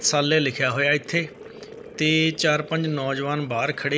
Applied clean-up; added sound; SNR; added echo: none; Boiling; 19 dB; none.